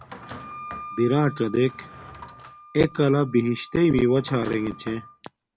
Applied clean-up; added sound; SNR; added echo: none; Wind instrument, woodwind instrument + Drawer open or close; 17 dB; none.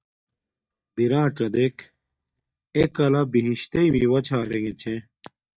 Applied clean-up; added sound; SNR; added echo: neural mask model DeepFilterNet 3.